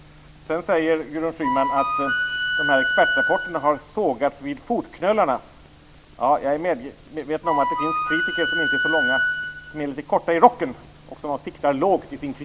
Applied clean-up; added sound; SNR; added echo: none; Wind instrument, woodwind instrument; -1 dB; none.